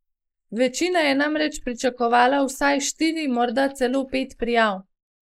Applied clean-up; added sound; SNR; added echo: neural mask model Resemble Enhance denoiser.